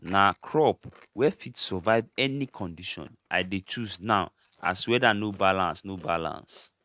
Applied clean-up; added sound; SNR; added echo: neural mask model RNNoise.